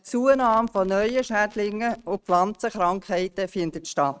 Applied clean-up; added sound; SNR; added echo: neural mask model RNNoise.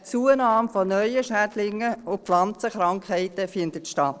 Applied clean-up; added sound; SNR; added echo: neural separator model SepFormer DNS4.